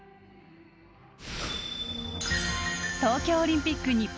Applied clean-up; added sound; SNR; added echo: none; none; none; none.